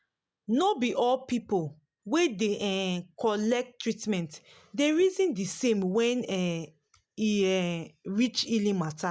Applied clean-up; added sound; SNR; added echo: none; none; none; none.